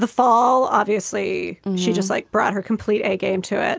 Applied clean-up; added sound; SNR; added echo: none; none; none; none.